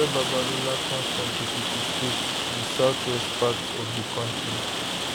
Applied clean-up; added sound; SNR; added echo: none; Rain; -2 dB; none.